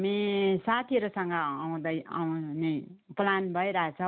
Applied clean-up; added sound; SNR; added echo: none; none; none; none.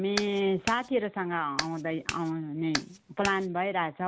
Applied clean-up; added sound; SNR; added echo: none; Clapping; 7 dB; none.